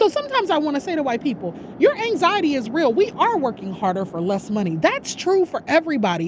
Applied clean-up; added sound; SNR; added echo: none; Chatter / Traffic noise, roadway noise / Train; 17 dB; none.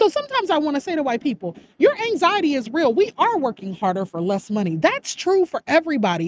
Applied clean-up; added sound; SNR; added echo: neural mask model RNNoise.